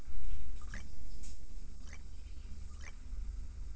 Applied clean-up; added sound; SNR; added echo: neural separator model SepFormer DNS4.